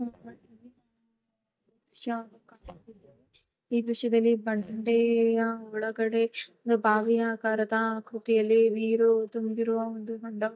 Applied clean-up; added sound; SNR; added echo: neural mask model DeepFilterNet 3.